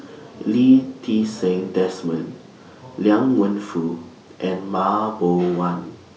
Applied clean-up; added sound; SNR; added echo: none; none; none; none.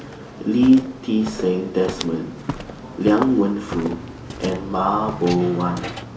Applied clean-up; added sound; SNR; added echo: none; Walk, footsteps; 11 dB; none.